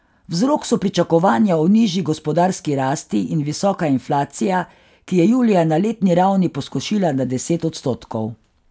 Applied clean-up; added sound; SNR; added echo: none; none; none; none.